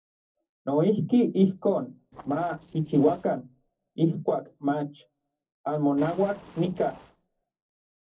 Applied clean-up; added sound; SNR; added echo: neural separator model SepFormer DNS4.